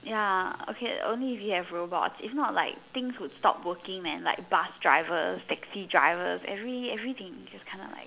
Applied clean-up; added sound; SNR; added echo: none; none; none; none.